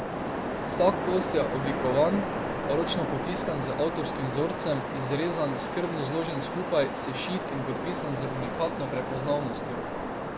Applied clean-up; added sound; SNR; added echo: none; Waves, surf; 2 dB; none.